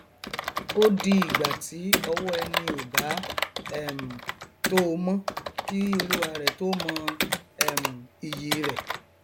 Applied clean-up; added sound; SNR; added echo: none; Computer keyboard; 1 dB; none.